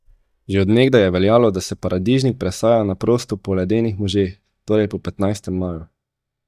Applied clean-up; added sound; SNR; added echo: neural mask model DeepFilterNet 3.